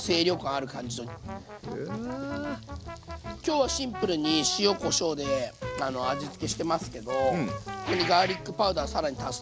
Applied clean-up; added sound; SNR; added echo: none; none; none; none.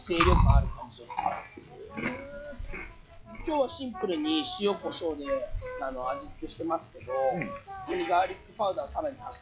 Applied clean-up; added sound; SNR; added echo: classical method log-MMSE.